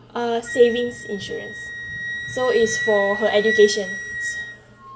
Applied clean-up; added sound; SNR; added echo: none; Wind instrument, woodwind instrument; 7 dB; reverberation time 0.5 s.